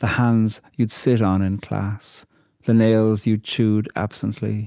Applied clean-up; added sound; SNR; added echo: none; none; none; none.